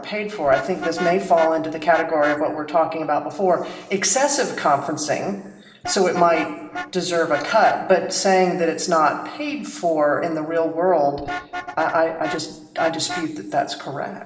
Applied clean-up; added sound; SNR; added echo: none; Vehicle horn, car horn, honking; 14 dB; reverberation time 1.3 s.